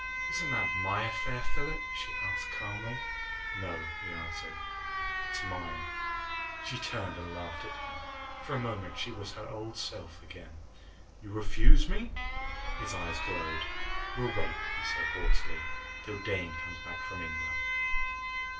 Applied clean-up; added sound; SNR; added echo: none; Alarm; 6 dB; reverberation time 0.3 s.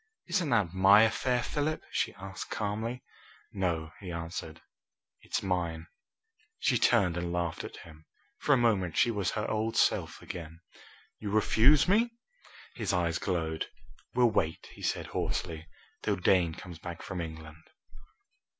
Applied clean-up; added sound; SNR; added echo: none; none; none; none.